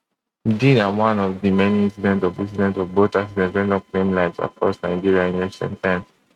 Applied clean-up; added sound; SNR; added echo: neural mask model RNNoise.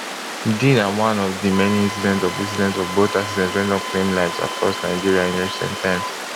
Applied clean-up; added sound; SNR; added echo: none; Wind instrument, woodwind instrument + Water; 7 dB; none.